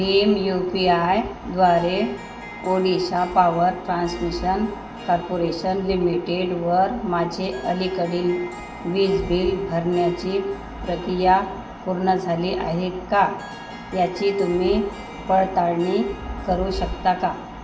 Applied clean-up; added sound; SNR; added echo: none; Harp; 20 dB; reverberation time 0.8 s.